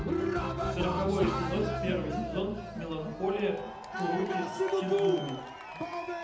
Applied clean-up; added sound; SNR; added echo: none; Cheering; -2 dB; reverberation time 0.8 s.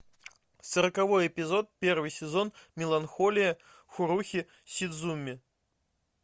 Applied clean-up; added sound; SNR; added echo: none; none; none; none.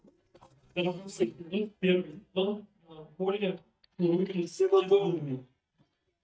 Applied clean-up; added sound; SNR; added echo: neural mask model DeepFilterNet 3.